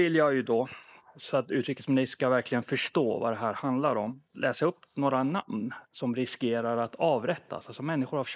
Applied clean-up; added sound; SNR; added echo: neural mask model Resemble Enhance denoiser.